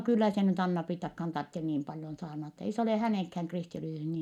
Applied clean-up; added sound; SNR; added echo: none; none; none; none.